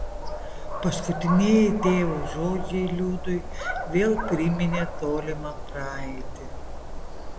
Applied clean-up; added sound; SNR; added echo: none; Dog; 5 dB; none.